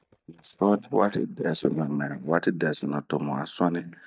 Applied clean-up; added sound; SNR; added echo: neural mask model DeepFilterNet 3.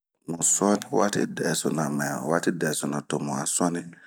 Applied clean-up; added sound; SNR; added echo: none; none; none; none.